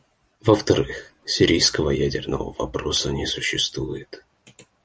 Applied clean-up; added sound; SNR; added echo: none; none; none; none.